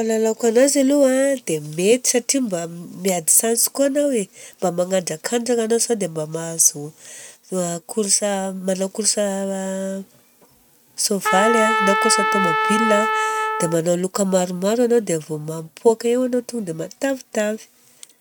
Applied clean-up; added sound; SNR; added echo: none; Trumpet; 0 dB; none.